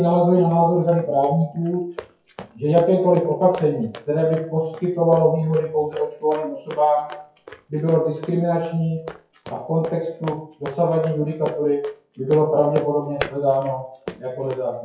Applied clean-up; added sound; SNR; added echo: classical method WPE with log-MMSE.